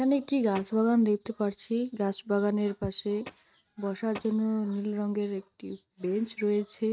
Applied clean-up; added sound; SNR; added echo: neural mask model RNNoise.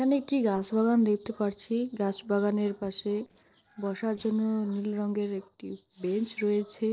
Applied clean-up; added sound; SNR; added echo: neural separator model SepFormer DNS4.